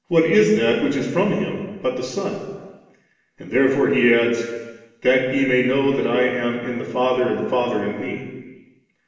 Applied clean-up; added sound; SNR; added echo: none; none; none; reverberation time 1.3 s.